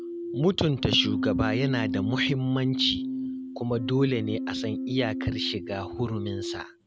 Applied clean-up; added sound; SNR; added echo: none; Keyboard (musical); 3 dB; none.